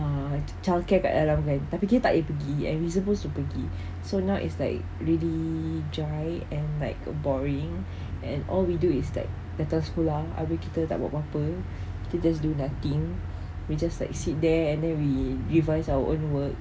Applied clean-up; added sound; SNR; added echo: none; none; none; none.